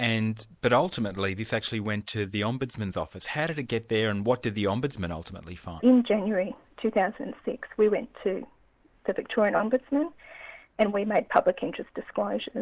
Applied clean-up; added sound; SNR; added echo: neural mask model Resemble Enhance denoiser.